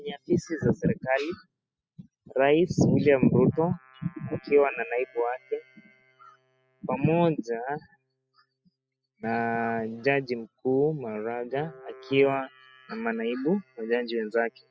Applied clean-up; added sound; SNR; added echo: classical method spectral subtraction.